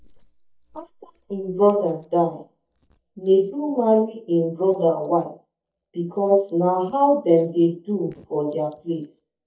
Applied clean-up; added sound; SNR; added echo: neural mask model DeepFilterNet 3.